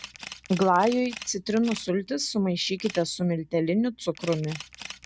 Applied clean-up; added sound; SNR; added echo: none; Camera; 17 dB; none.